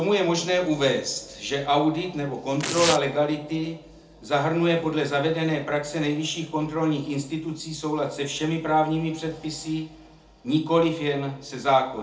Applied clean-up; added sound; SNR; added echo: none; Tearing; 6 dB; reverberation time 0.3 s.